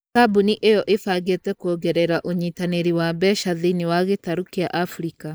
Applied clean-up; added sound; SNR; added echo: neural mask model Resemble Enhance denoiser.